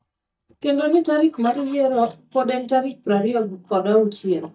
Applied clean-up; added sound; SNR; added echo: neural mask model DeepFilterNet 3.